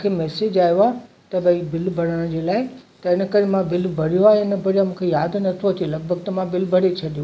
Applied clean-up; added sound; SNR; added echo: none; none; none; none.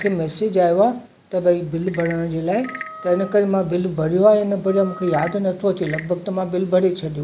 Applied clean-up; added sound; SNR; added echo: none; Wood / Percussion / Frog + Wind instrument, woodwind instrument; 19 dB; none.